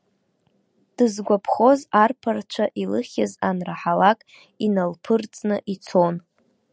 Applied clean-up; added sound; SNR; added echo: none; none; none; none.